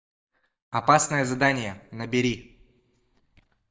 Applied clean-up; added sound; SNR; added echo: neural mask model DeepFilterNet 3.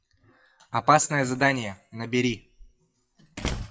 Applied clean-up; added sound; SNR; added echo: classical method WPE with log-MMSE.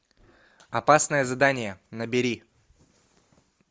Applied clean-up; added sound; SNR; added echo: none; none; none; none.